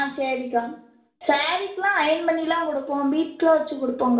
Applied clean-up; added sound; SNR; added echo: none; none; none; reverberation time 0.5 s.